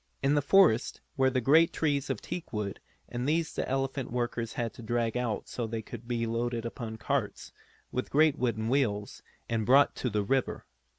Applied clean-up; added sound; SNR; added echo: none; none; none; none.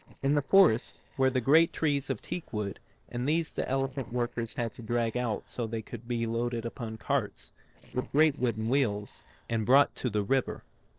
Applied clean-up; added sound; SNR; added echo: neural separator model SepFormer DNS4.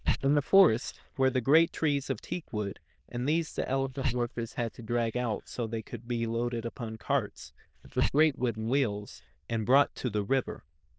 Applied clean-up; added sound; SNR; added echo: neural diffusion model UNIVERSE++.